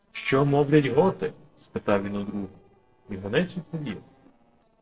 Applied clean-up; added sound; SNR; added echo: neural separator model SepFormer DNS4.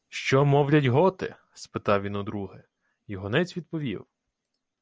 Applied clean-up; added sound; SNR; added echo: none; none; none; none.